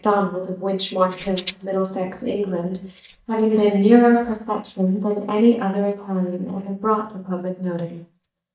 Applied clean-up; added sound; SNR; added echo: neural mask model DeepFilterNet 3.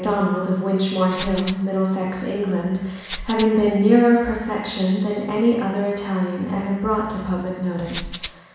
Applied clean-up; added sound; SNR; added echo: none; Rattle (instrument); 11 dB; reverberation time 1.1 s.